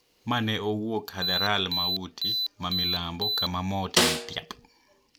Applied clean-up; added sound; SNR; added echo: none; Snare drum + Alarm; -2 dB; none.